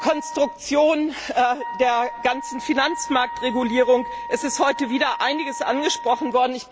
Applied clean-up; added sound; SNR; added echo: none; Wind instrument, woodwind instrument; 11 dB; none.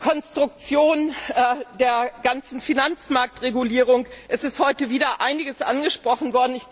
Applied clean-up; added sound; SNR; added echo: none; none; none; none.